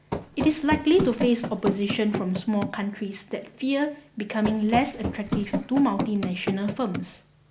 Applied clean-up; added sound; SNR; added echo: none; Run; 5 dB; none.